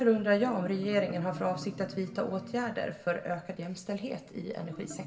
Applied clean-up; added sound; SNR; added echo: none; Marimba, xylophone; 15 dB; reverberation time 1.6 s.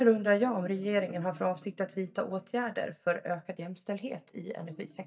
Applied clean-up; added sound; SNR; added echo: neural mask model DeepFilterNet 3.